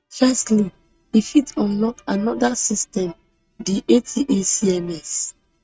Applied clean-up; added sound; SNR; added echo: neural mask model RNNoise.